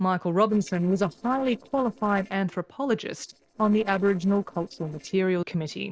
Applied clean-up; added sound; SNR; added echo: neural separator model SepFormer DNS4.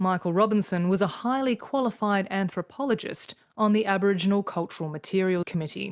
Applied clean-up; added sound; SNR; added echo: none; none; none; none.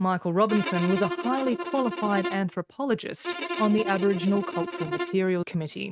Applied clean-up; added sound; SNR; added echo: neural mask model RNNoise.